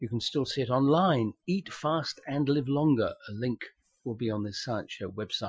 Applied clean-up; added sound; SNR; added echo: classical method Wiener filter.